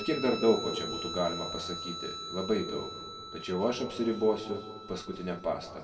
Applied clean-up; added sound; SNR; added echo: none; Guitar; 10 dB; reverberation time 1.6 s.